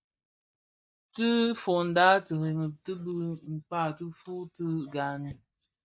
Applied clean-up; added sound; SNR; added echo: neural mask model DeepFilterNet 3.